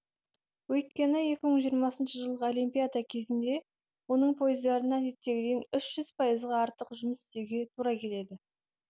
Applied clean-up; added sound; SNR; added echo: none; none; none; none.